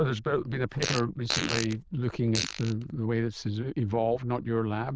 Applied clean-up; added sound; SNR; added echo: neural diffusion model UNIVERSE++.